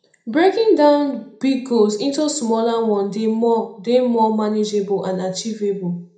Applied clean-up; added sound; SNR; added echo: none; none; none; reverberation time 0.4 s.